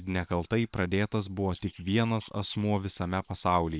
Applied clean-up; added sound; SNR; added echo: neural separator model SepFormer WHAM!.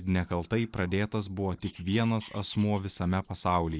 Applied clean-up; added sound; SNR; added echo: neural mask model Resemble Enhance denoiser.